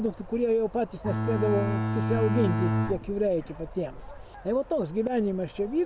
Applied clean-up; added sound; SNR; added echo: none; Bowed string instrument; -1 dB; none.